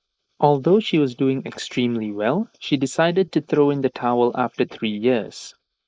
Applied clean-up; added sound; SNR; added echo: neural mask model Resemble Enhance denoiser.